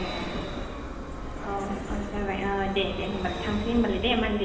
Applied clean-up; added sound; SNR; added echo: none; Vehicle; 4 dB; reverberation time 1.0 s.